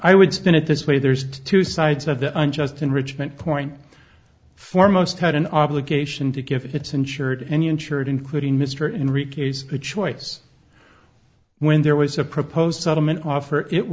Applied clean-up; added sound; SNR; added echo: none; none; none; none.